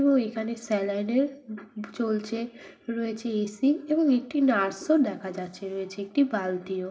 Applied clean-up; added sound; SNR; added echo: none; none; none; reverberation time 0.5 s.